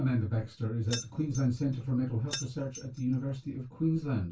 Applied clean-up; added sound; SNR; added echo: none; Keys jangling; 13 dB; reverberation time 0.2 s.